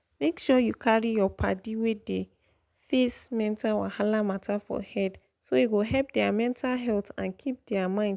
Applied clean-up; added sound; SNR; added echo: none; none; none; none.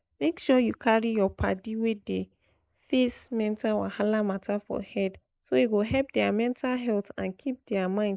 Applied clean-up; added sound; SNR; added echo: neural mask model Resemble Enhance denoiser.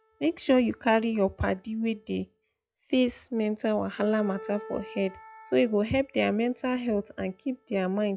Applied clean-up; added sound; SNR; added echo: classical method log-MMSE.